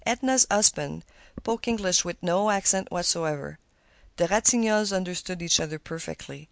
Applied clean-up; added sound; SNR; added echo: none; none; none; none.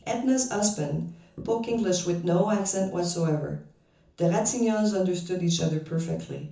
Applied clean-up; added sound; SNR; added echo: none; none; none; reverberation time 0.6 s.